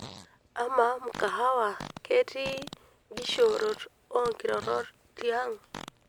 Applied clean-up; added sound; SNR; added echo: none; Fart; 16 dB; none.